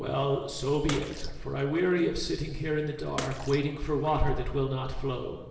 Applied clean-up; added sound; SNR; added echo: none; Bathtub (filling or washing) / Water / Splash, splatter; 16 dB; reverberation time 1.0 s.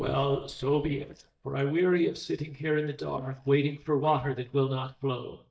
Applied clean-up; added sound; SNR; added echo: neural mask model DeepFilterNet 3.